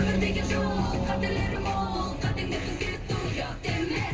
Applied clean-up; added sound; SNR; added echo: neural separator model SepFormer DNS4.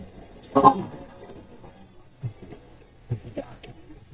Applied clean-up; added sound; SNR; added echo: neural mask model DeepFilterNet 3.